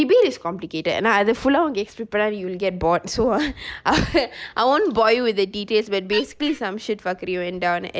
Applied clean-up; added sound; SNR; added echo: neural mask model DeepFilterNet 3.